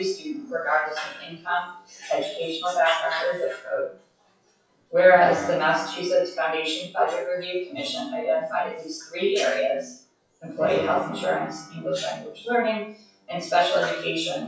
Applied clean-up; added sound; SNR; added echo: classical method WPE with log-MMSE.